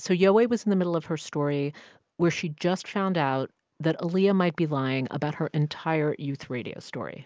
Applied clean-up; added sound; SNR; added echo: none; none; none; none.